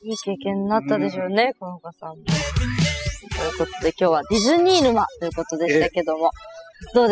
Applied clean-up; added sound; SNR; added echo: classical method spectral subtraction.